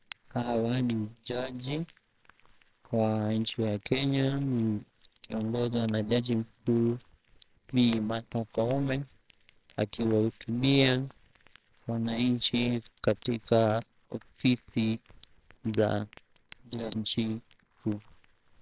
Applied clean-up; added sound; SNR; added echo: neural separator model SepFormer WHAMR!.